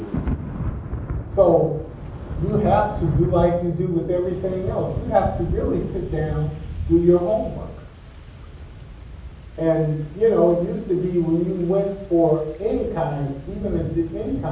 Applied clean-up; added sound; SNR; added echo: none; Thunder / Rain; 8 dB; reverberation time 0.7 s.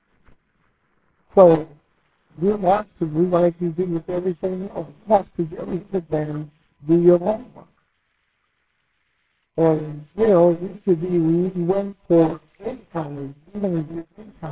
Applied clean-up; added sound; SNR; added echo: neural separator model SepFormer WHAMR!.